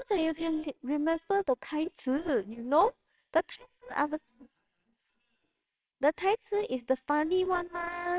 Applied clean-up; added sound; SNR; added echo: neural separator model SepFormer WHAMR!.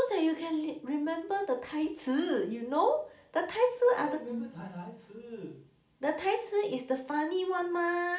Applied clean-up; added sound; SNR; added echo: none; Brass instrument; 10 dB; reverberation time 0.4 s.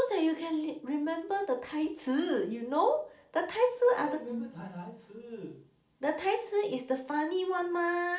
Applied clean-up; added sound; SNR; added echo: neural separator model SepFormer DNS4.